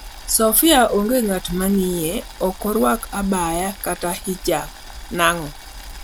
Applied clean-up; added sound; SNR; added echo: none; Boiling; 15 dB; none.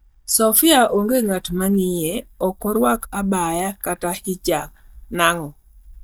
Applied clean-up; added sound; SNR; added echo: neural mask model DeepFilterNet 3.